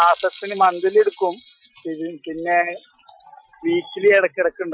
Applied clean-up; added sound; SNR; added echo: classical method Wiener filter.